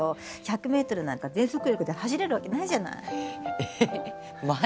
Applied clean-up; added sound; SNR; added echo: none; none; none; none.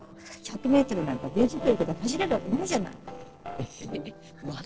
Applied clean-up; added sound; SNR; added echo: neural separator model SepFormer DNS4.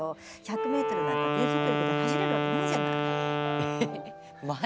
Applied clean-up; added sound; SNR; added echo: none; Wind instrument, woodwind instrument; -5 dB; none.